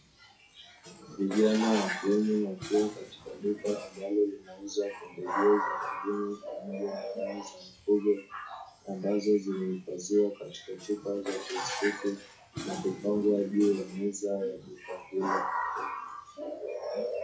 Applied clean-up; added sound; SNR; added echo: classical method WPE with log-MMSE.